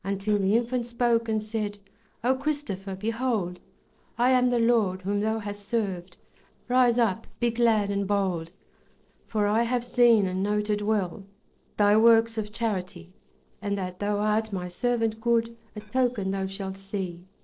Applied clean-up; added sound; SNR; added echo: neural separator model SepFormer DNS4.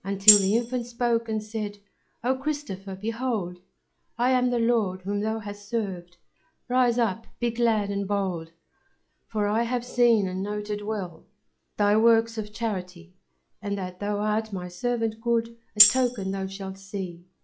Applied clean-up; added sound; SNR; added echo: classical method log-MMSE.